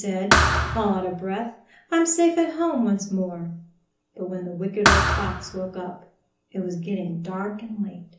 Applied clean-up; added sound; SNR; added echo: none; Thump, thud; -4 dB; reverberation time 0.8 s.